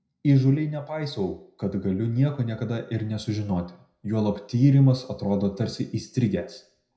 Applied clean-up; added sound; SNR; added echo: none; none; none; reverberation time 0.5 s.